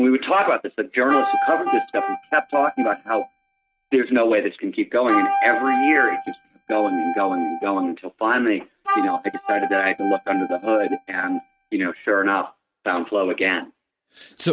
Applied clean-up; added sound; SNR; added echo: neural mask model RNNoise.